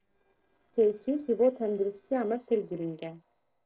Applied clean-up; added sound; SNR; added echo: neural separator model SepFormer DNS4.